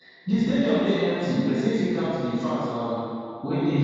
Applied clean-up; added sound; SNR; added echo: none; none; none; reverberation time 2.1 s.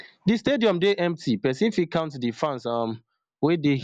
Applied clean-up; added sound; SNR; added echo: none; none; none; none.